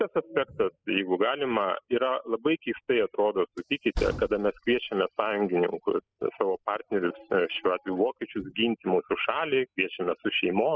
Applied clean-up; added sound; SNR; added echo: classical method spectral subtraction.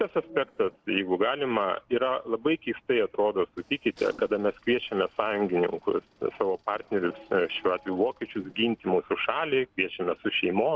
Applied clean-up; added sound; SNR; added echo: neural separator model SepFormer DNS4.